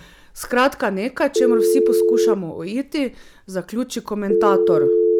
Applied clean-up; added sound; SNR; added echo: none; Telephone; -3 dB; none.